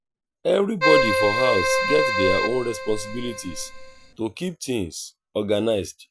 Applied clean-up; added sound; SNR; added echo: none; Keyboard (musical); -2 dB; none.